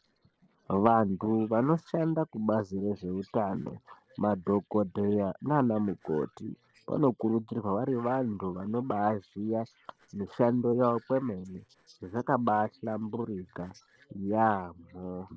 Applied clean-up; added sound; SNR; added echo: neural separator model SepFormer DNS4.